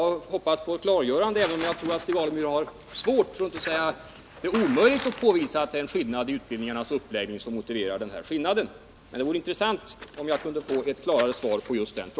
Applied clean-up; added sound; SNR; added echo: none; Tearing; 16 dB; none.